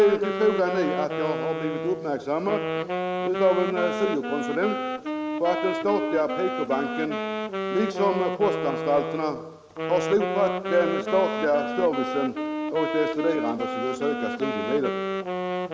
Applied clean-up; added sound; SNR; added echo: none; Wind instrument, woodwind instrument; 3 dB; none.